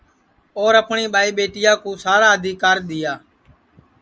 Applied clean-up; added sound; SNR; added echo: none; none; none; none.